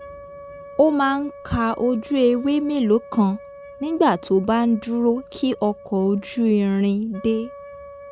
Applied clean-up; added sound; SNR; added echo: none; Wind instrument, woodwind instrument; 19 dB; none.